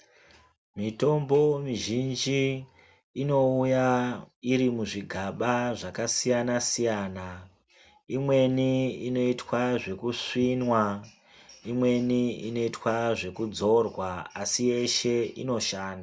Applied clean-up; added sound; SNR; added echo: none; none; none; none.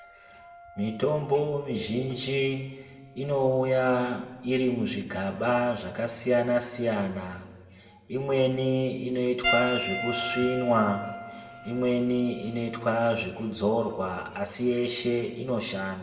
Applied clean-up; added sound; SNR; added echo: none; Piano; 12 dB; reverberation time 1.8 s.